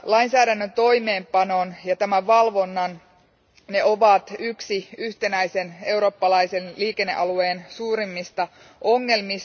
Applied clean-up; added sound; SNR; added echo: none; none; none; none.